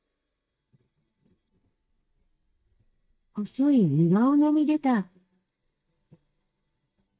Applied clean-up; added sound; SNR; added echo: neural mask model DeepFilterNet 3.